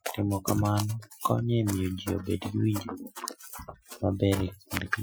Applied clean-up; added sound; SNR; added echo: classical method Wiener filter.